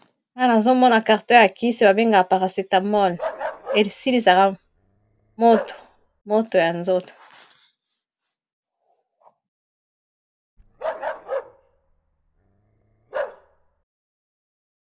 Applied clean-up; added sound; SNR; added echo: none; Bark; 11 dB; none.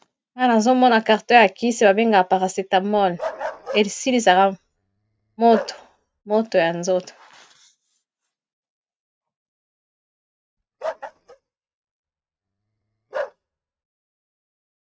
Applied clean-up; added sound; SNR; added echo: neural mask model RNNoise.